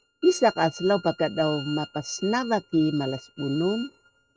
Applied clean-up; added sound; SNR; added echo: neural mask model RNNoise.